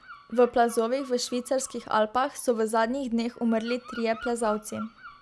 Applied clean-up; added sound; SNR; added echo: none; Bird vocalization, bird call, bird song; 20 dB; none.